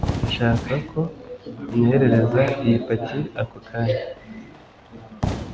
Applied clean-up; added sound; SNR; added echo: none; Fire / Fireworks; 9 dB; none.